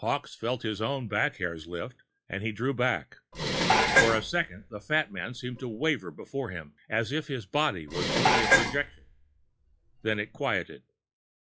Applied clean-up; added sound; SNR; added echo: classical method log-MMSE.